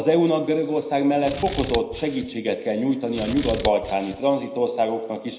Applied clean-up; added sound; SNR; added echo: none; Scissors; 11 dB; reverberation time 0.9 s.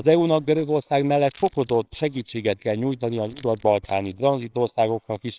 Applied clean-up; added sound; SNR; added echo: neural separator model SepFormer WHAMR!.